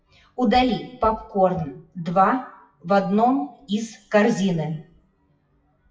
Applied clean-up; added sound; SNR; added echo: classical method WPE with log-MMSE.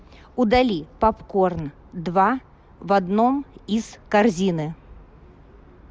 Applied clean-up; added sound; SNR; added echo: none; none; none; none.